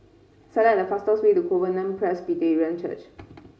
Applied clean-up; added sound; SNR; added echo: none; none; none; reverberation time 0.5 s.